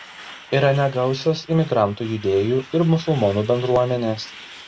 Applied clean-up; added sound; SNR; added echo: none; Truck; 20 dB; none.